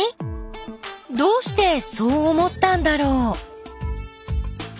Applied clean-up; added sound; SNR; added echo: none; none; none; none.